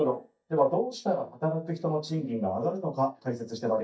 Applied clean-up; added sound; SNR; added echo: neural mask model DeepFilterNet 3.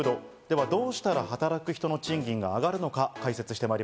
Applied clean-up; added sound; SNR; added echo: none; none; none; none.